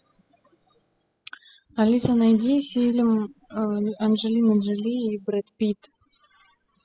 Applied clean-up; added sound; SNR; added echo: classical method spectral subtraction.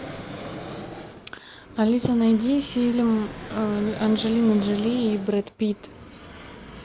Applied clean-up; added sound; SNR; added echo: none; Fixed-wing aircraft, airplane; 13 dB; none.